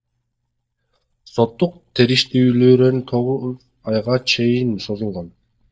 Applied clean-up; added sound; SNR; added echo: neural mask model DeepFilterNet 3.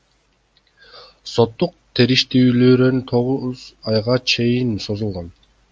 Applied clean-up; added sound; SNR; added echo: none; none; none; none.